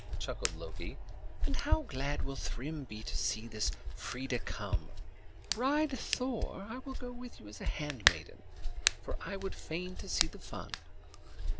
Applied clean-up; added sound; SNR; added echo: none; Hands; -5 dB; none.